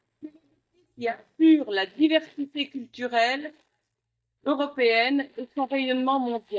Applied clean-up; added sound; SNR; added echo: neural mask model DeepFilterNet 3.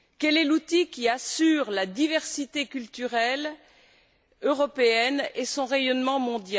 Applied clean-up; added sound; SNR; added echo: none; none; none; none.